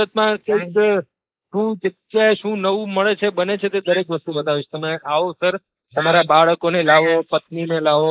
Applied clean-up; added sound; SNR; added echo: neural mask model Resemble Enhance denoiser.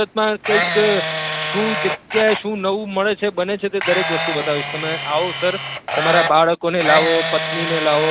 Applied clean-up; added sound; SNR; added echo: none; Camera; 4 dB; none.